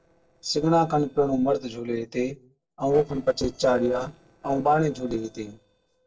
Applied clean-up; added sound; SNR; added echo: neural separator model SepFormer DNS4.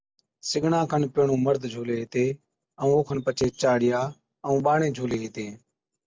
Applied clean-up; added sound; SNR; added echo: none; none; none; none.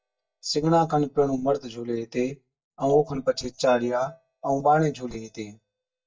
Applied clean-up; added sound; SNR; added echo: neural mask model DeepFilterNet 3.